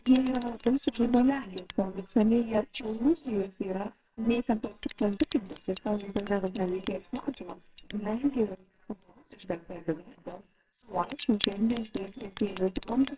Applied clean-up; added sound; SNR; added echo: neural separator model SepFormer WHAMR!.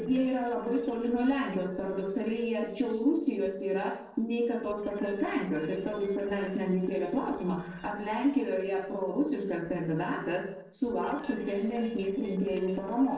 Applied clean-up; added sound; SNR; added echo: neural separator model SepFormer DNS4.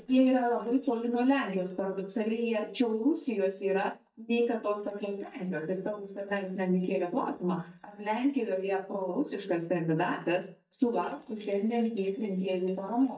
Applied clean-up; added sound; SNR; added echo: neural mask model DeepFilterNet 3.